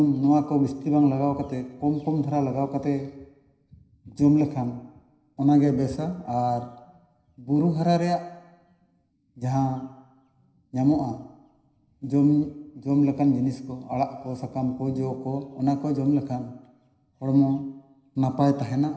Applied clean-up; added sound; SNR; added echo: none; none; none; reverberation time 0.9 s.